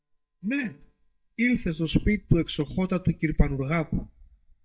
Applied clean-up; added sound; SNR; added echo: neural mask model DeepFilterNet 3.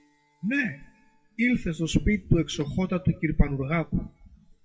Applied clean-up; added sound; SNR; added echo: classical method WPE with log-MMSE.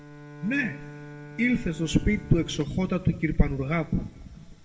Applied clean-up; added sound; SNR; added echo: none; Bowed string instrument; 17 dB; reverberation time 0.9 s.